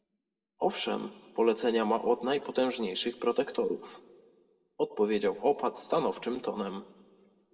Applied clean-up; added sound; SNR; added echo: none; none; none; reverberation time 1.2 s.